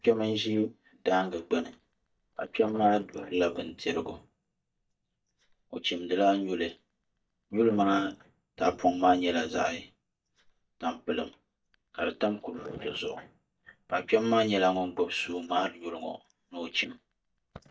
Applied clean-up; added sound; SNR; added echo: neural mask model DeepFilterNet 3.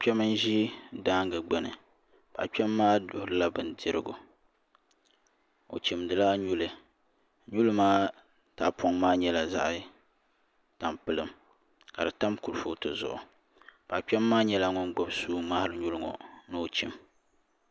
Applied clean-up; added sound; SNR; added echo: none; none; none; none.